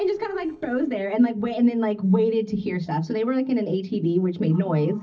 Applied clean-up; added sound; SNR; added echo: neural separator model SepFormer DNS4.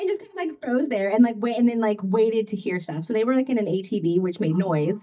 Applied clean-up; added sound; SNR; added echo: neural mask model DeepFilterNet 3.